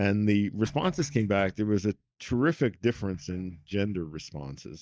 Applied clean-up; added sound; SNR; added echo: neural mask model DeepFilterNet 3.